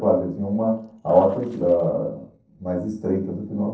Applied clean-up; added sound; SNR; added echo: neural separator model SepFormer DNS4.